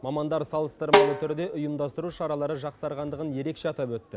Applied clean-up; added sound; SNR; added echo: none; Snare drum; -5 dB; none.